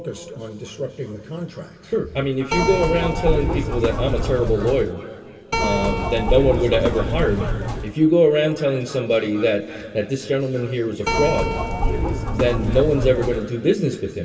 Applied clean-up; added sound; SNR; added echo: none; Keyboard (musical); 1 dB; reverberation time 2.9 s.